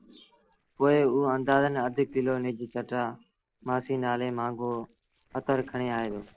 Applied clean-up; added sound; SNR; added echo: neural separator model SepFormer DNS4.